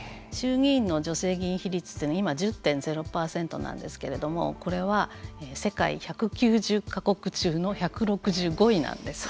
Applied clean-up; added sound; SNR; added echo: none; none; none; none.